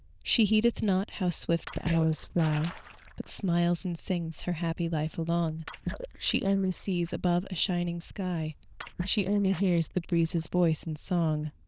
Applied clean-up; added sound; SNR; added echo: neural diffusion model UNIVERSE++.